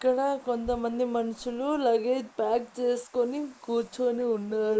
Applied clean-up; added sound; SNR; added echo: neural mask model Resemble Enhance denoiser.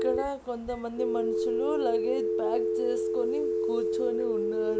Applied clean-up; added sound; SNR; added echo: none; Telephone; -5 dB; none.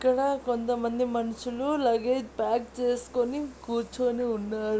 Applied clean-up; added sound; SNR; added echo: none; none; none; none.